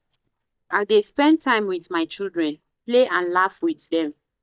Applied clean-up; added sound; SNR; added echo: neural mask model DeepFilterNet 3.